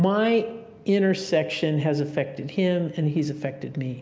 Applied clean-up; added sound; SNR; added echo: none; none; none; none.